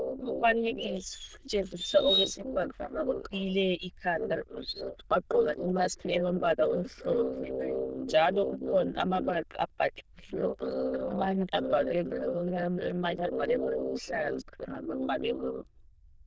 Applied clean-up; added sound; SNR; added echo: neural diffusion model UNIVERSE++.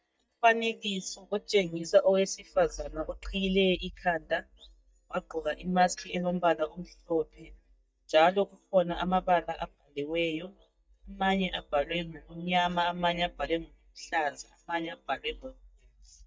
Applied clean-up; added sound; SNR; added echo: neural mask model DeepFilterNet 3.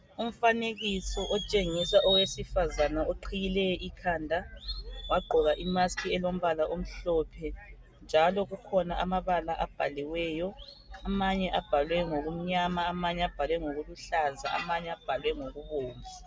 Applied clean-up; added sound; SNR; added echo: none; none; none; none.